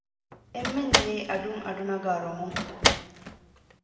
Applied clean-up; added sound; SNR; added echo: none; Slam; -3 dB; reverberation time 2.2 s.